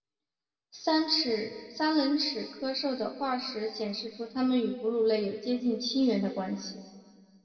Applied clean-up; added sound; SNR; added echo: none; none; none; reverberation time 1.7 s.